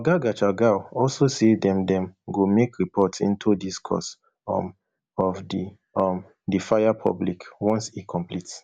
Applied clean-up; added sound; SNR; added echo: none; none; none; none.